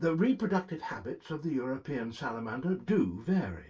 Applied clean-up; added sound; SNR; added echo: none; none; none; reverberation time 0.2 s.